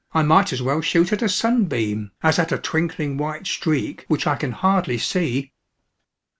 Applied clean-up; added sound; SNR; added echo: none; none; none; none.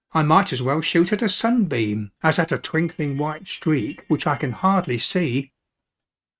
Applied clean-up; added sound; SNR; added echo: neural mask model RNNoise.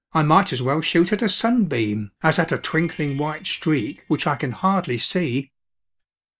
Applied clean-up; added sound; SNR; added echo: neural mask model DeepFilterNet 3.